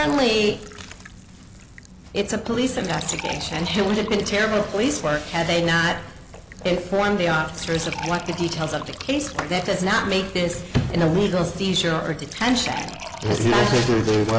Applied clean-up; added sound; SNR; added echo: none; Fill (with liquid) / Trickle, dribble; 16 dB; none.